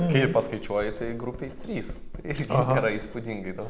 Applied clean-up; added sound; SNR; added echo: none; Writing; 12 dB; none.